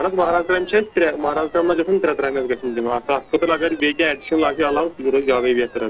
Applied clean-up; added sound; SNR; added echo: neural separator model SepFormer DNS4.